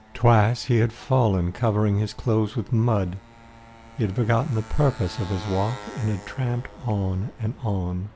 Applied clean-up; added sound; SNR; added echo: none; Motorcycle; 20 dB; none.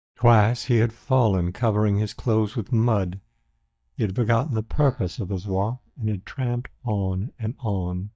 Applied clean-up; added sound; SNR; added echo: neural mask model DeepFilterNet 3.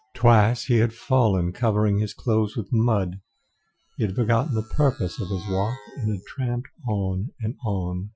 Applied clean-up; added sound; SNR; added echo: classical method Wiener filter.